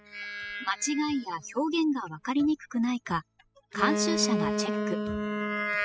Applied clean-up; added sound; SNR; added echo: classical method spectral subtraction.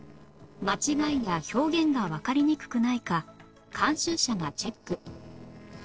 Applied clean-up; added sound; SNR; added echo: neural separator model SepFormer DNS4.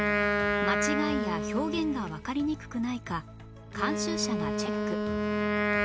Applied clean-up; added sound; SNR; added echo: none; Wind instrument, woodwind instrument; -3 dB; none.